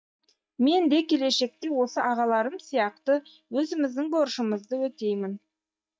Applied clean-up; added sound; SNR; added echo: neural mask model DeepFilterNet 3.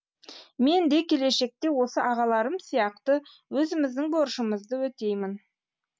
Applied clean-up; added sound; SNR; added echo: none; none; none; none.